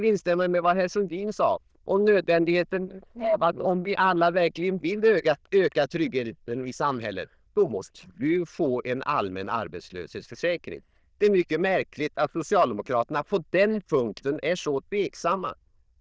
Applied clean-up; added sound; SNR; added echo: neural diffusion model UNIVERSE++.